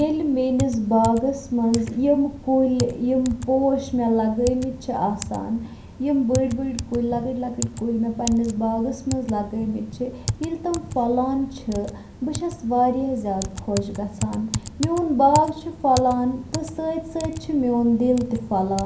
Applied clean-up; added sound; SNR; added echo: none; Typing; 11 dB; reverberation time 0.6 s.